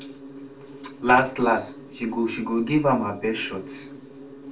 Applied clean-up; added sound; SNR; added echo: none; Insect; 16 dB; reverberation time 0.3 s.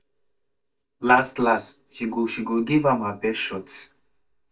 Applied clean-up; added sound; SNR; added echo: neural mask model DeepFilterNet 3.